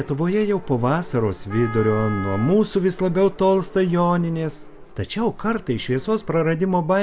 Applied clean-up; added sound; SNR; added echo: none; Wind instrument, woodwind instrument; 15 dB; none.